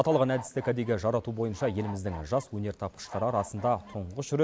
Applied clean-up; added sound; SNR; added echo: none; Bird / Fowl; 15 dB; none.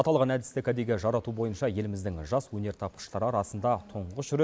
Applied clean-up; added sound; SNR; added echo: none; none; none; none.